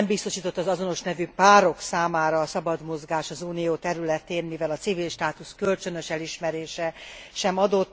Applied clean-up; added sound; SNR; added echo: none; none; none; none.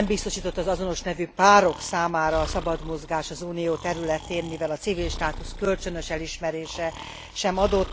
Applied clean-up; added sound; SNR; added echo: none; Breathing; 11 dB; none.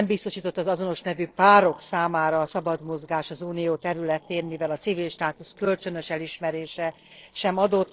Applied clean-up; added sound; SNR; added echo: neural separator model SepFormer DNS4.